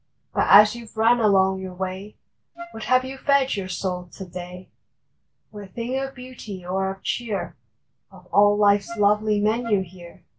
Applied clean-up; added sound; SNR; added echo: none; Wind instrument, woodwind instrument; 16 dB; none.